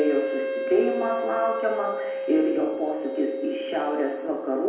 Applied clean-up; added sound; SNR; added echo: none; Wind instrument, woodwind instrument; 5 dB; reverberation time 1.0 s.